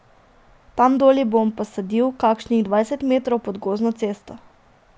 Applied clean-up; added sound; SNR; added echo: none; none; none; none.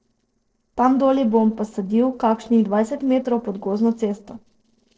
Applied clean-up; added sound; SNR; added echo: neural separator model SepFormer DNS4.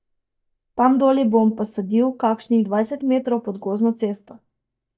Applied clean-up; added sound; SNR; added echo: neural mask model DeepFilterNet 3.